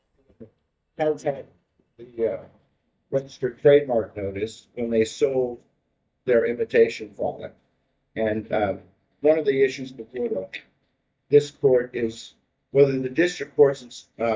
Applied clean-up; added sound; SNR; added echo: neural mask model DeepFilterNet 3.